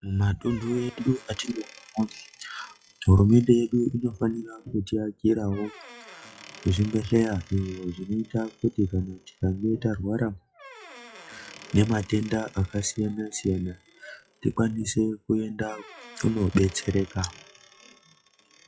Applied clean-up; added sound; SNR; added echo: classical method log-MMSE.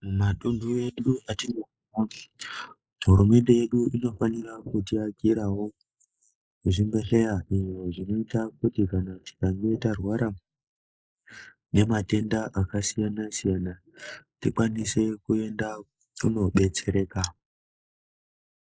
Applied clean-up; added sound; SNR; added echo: neural mask model Resemble Enhance denoiser.